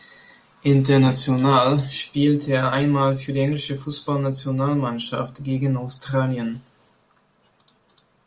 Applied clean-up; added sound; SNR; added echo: none; none; none; none.